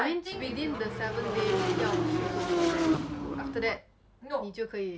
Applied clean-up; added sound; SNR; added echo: none; Motorcycle / Engine; -5 dB; none.